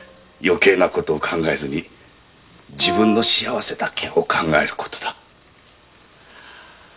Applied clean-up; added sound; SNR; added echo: none; Brass instrument; 5 dB; none.